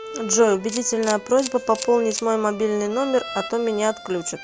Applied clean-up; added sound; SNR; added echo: none; Bowed string instrument + Camera; 13 dB; none.